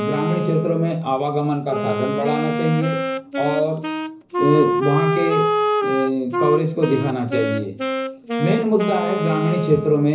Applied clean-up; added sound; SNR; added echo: none; Wind instrument, woodwind instrument; 2 dB; reverberation time 0.5 s.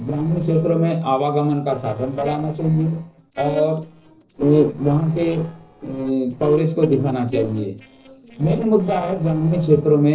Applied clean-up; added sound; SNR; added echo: neural separator model SepFormer DNS4.